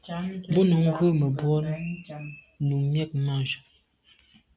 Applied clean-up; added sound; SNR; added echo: none; none; none; none.